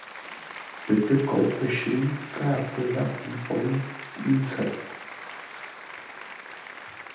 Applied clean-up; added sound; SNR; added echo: none; Applause; 12 dB; reverberation time 0.8 s.